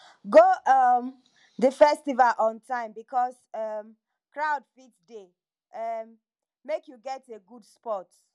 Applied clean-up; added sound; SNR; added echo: none; none; none; none.